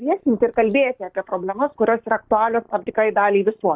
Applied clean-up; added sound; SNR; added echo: neural mask model DeepFilterNet 3.